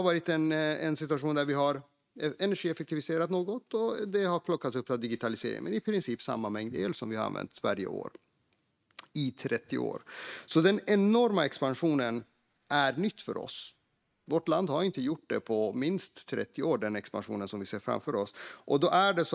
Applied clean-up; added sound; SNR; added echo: neural mask model RNNoise.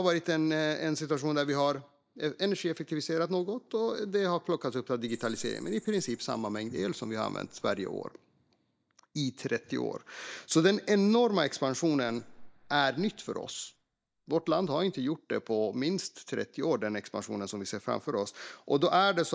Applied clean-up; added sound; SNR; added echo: neural mask model DeepFilterNet 3.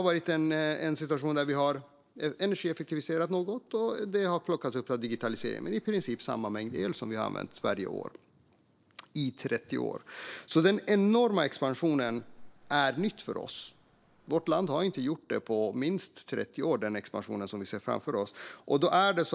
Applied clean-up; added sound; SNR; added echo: neural separator model SepFormer DNS4.